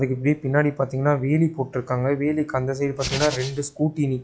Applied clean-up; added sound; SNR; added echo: classical method log-MMSE.